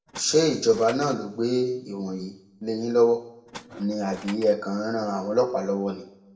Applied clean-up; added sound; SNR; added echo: none; Tools; 18 dB; reverberation time 0.6 s.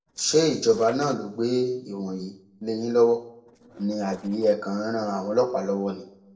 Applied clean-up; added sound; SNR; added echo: neural separator model SepFormer DNS4.